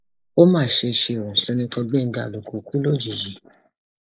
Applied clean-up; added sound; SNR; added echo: neural mask model Resemble Enhance denoiser.